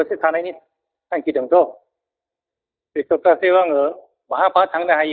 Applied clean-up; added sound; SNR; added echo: neural mask model DeepFilterNet 3.